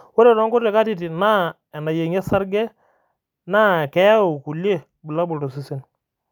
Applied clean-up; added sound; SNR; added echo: none; none; none; none.